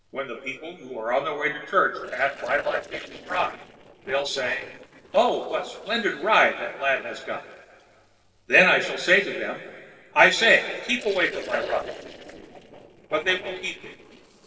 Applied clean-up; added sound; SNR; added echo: neural separator model SepFormer DNS4.